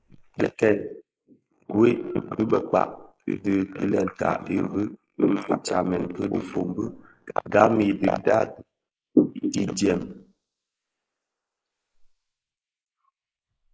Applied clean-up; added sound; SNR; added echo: neural mask model Resemble Enhance denoiser.